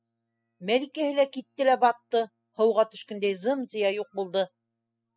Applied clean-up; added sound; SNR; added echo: classical method spectral subtraction.